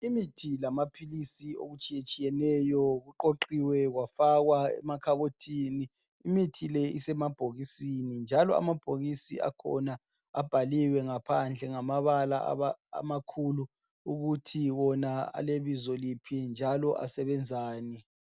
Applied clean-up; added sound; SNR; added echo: none; none; none; none.